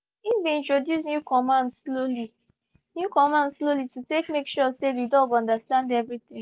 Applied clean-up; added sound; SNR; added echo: none; none; none; none.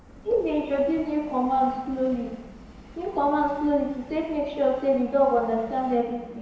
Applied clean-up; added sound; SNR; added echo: none; Subway, metro, underground; 19 dB; reverberation time 1.0 s.